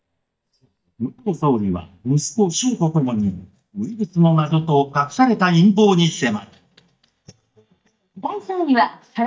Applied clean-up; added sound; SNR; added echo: neural mask model DeepFilterNet 3.